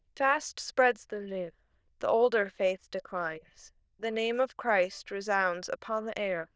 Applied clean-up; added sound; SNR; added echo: neural diffusion model UNIVERSE++.